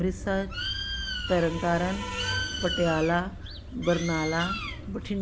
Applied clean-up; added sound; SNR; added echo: none; Bird; 6 dB; none.